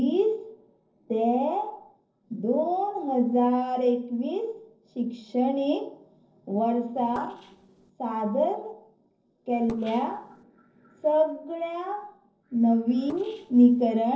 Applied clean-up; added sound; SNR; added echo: neural separator model SepFormer DNS4.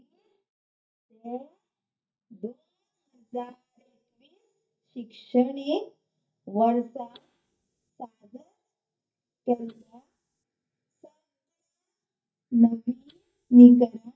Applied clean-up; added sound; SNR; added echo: neural mask model DeepFilterNet 3.